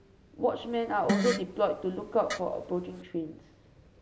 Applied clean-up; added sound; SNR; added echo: none; Fart; 4 dB; none.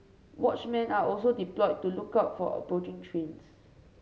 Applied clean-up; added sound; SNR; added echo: none; none; none; none.